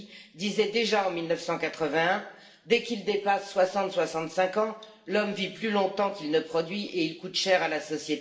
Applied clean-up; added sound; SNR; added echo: none; none; none; reverberation time 0.7 s.